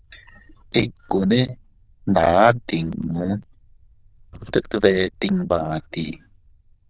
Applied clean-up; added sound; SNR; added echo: neural diffusion model UNIVERSE++.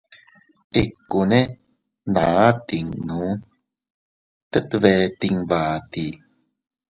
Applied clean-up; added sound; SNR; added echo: none; none; none; none.